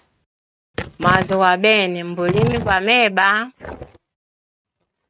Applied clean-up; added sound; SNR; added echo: neural mask model RNNoise.